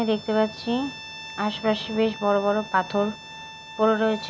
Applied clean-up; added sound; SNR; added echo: none; Bowed string instrument; 15 dB; none.